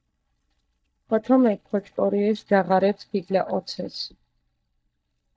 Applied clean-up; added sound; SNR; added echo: neural mask model DeepFilterNet 3.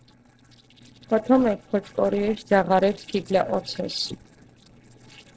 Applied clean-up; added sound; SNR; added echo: neural separator model SepFormer DNS4.